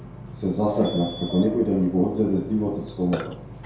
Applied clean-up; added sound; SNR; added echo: none; Burping, eructation; 12 dB; reverberation time 0.7 s.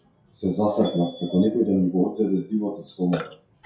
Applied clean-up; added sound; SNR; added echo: classical method WPE with log-MMSE.